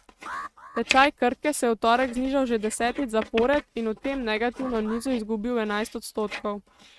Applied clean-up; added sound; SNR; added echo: neural mask model RNNoise.